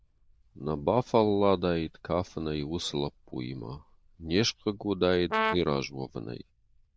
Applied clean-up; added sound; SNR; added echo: neural diffusion model UNIVERSE++.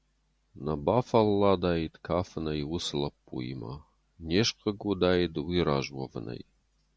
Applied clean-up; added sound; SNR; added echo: none; none; none; none.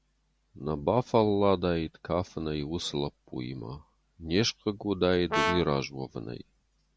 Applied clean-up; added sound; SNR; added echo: none; Brass instrument; 3 dB; none.